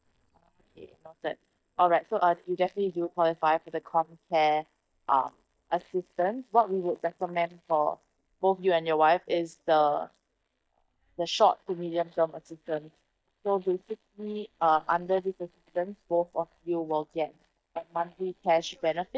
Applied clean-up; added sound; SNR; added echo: neural mask model DeepFilterNet 3.